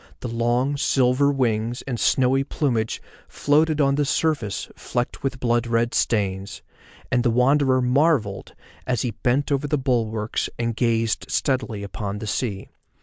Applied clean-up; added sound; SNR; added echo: none; none; none; none.